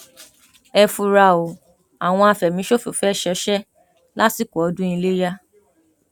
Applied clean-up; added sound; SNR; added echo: none; none; none; none.